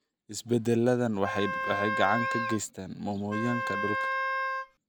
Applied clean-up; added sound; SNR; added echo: none; Wind instrument, woodwind instrument; 1 dB; none.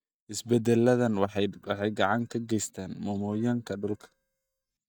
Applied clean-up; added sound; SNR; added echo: neural mask model DeepFilterNet 3.